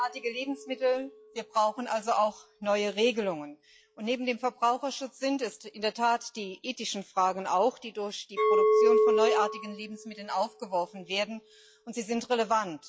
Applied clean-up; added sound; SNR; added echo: classical method log-MMSE.